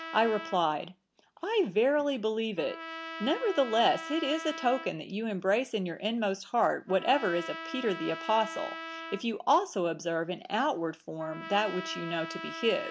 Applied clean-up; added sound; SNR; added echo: none; Trumpet; 13 dB; none.